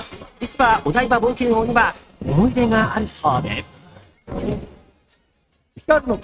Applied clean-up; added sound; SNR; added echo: neural mask model RNNoise.